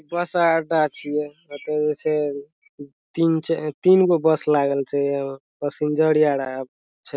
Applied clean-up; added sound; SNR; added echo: none; none; none; none.